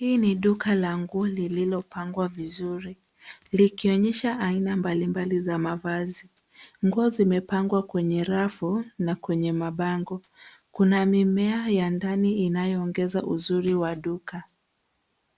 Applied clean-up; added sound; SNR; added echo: none; none; none; none.